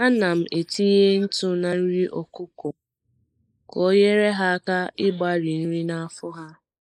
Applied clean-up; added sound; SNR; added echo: neural mask model Resemble Enhance denoiser.